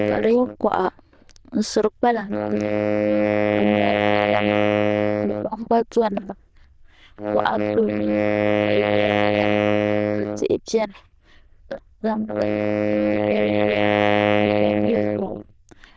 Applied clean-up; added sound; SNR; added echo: neural diffusion model UNIVERSE++.